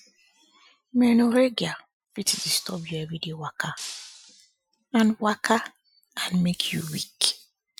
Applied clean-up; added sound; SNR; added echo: classical method Wiener filter.